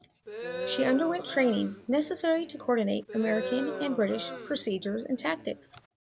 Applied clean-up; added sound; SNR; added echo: none; Crowd; 10 dB; none.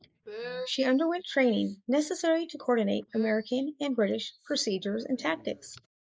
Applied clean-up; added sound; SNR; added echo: neural mask model Resemble Enhance denoiser.